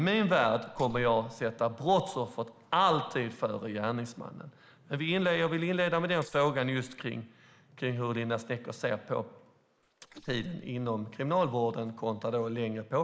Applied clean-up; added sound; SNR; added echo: neural mask model Resemble Enhance denoiser.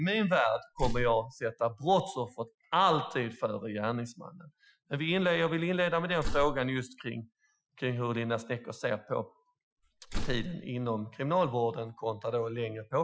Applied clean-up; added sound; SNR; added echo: classical method Wiener filter.